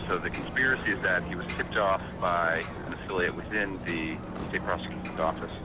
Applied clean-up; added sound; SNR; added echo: none; Ocean; 6 dB; none.